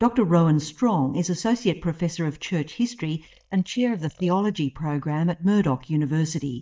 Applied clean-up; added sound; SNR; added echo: neural mask model DeepFilterNet 3.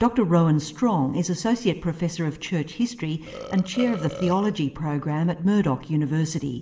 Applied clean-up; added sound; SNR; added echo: none; Burping, eructation; 13 dB; reverberation time 2.3 s.